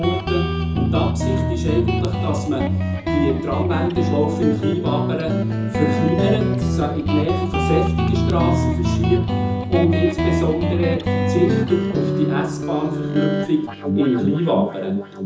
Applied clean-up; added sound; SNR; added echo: none; Guitar; -2 dB; reverberation time 0.5 s.